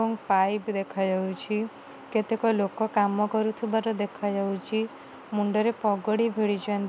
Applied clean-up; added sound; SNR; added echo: none; none; none; none.